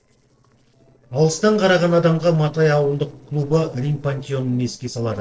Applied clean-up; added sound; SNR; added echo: neural separator model SepFormer DNS4.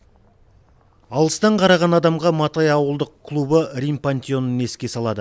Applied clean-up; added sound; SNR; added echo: none; none; none; none.